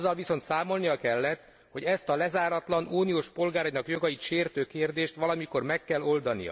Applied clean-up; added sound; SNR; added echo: none; none; none; none.